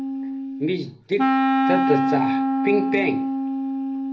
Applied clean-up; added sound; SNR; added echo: none; Wind instrument, woodwind instrument; -4 dB; reverberation time 0.3 s.